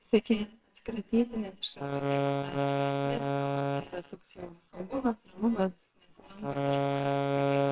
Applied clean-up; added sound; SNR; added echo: neural separator model SepFormer WHAMR!.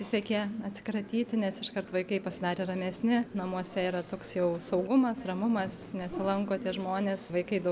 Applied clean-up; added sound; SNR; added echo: none; none; none; none.